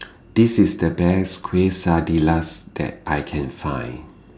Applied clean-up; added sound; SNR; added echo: none; none; none; none.